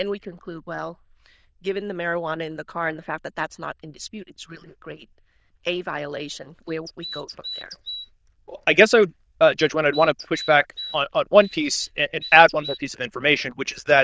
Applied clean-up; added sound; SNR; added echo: neural diffusion model UNIVERSE++.